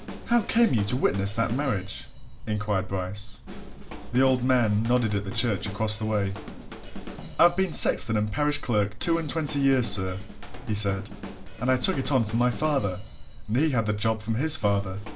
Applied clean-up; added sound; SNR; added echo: none; Drum / Drum kit; 16 dB; none.